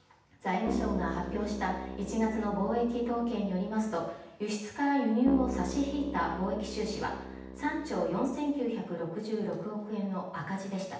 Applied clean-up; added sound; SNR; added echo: none; Keyboard (musical); 7 dB; reverberation time 0.9 s.